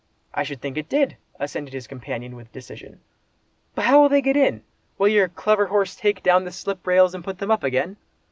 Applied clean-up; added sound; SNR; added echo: none; none; none; none.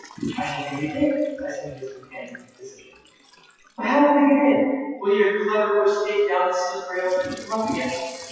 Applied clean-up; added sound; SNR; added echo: classical method WPE with log-MMSE.